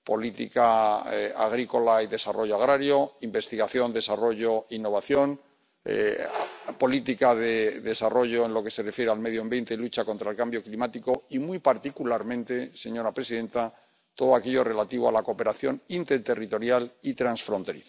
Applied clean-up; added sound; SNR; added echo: none; none; none; none.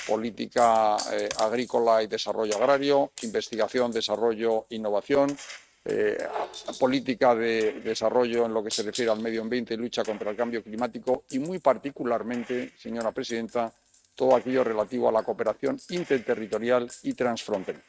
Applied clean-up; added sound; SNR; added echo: neural mask model RNNoise.